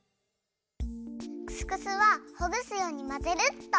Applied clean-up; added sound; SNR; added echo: none; none; none; none.